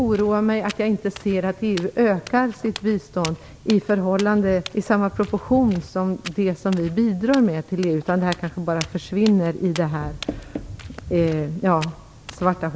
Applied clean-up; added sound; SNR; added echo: none; Walk, footsteps; 17 dB; none.